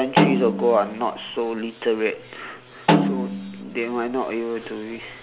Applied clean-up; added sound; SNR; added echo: none; Snare drum; -1 dB; none.